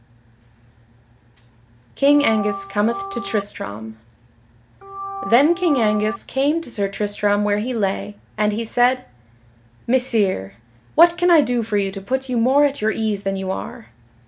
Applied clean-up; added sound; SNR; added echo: none; Organ; 9 dB; none.